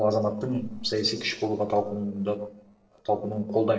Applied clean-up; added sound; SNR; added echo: neural separator model SepFormer DNS4.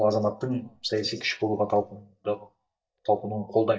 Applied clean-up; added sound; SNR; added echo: neural mask model DeepFilterNet 3.